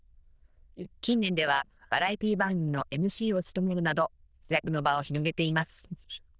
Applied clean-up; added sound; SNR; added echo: neural diffusion model UNIVERSE++.